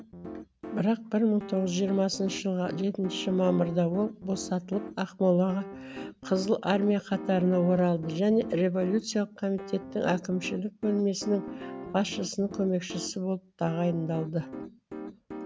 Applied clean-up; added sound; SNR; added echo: none; Piano; 13 dB; none.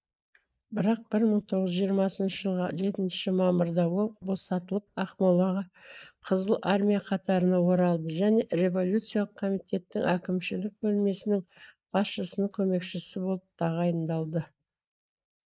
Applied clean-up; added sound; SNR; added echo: neural mask model Resemble Enhance denoiser.